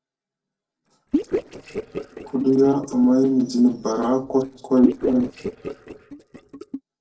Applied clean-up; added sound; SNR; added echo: neural separator model SepFormer DNS4.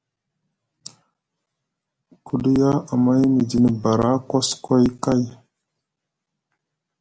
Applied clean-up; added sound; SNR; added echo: none; none; none; none.